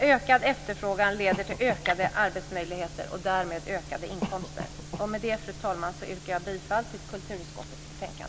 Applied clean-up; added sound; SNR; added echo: none; Cough; 12 dB; none.